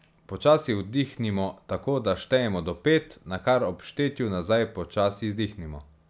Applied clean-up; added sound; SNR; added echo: none; none; none; none.